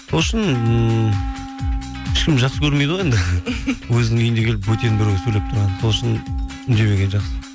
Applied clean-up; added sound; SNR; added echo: none; Wind instrument, woodwind instrument; 15 dB; none.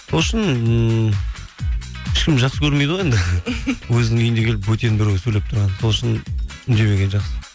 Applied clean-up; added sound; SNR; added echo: none; none; none; none.